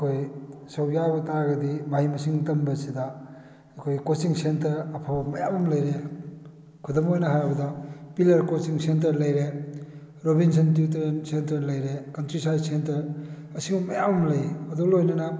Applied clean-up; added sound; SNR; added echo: none; none; none; none.